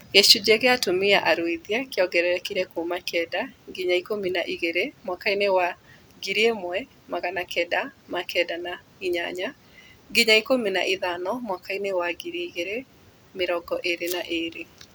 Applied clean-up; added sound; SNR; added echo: none; none; none; none.